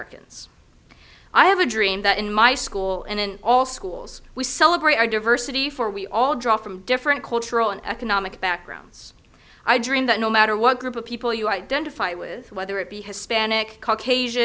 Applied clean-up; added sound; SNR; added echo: none; none; none; none.